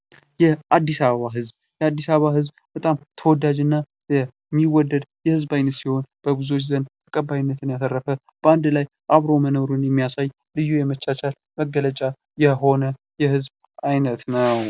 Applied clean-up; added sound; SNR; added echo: none; none; none; none.